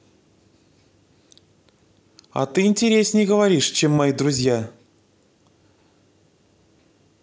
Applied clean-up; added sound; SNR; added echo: none; none; none; none.